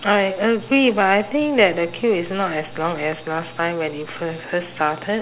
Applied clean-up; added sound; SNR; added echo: none; none; none; none.